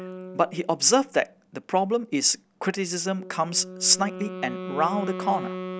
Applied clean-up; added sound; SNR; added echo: none; Wind instrument, woodwind instrument; 12 dB; none.